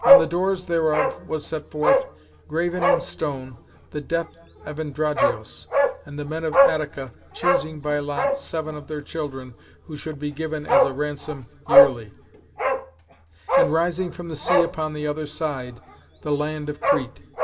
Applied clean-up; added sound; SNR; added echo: none; Bark; -3 dB; reverberation time 1.8 s.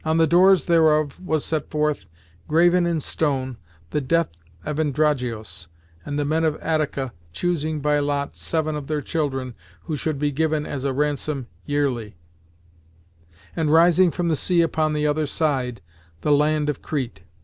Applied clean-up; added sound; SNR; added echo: none; none; none; none.